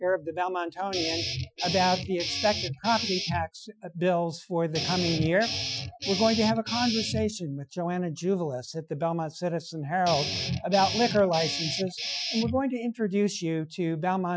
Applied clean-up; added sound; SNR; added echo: classical method Wiener filter.